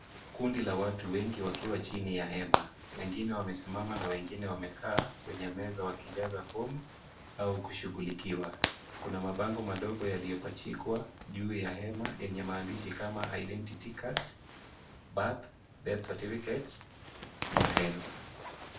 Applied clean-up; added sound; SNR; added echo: none; Zipper (clothing); 4 dB; reverberation time 0.3 s.